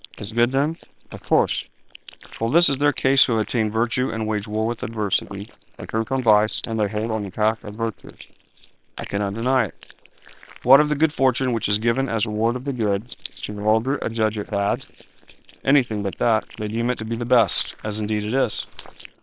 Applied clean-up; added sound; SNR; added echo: neural separator model SepFormer WHAM!.